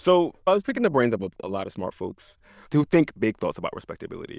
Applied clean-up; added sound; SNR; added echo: neural diffusion model UNIVERSE++.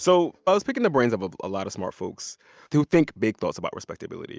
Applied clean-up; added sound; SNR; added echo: none; none; none; none.